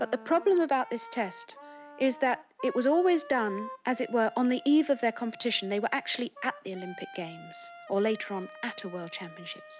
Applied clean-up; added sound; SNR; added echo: none; Wind instrument, woodwind instrument; 17 dB; none.